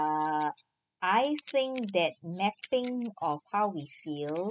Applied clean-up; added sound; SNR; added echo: classical method spectral subtraction.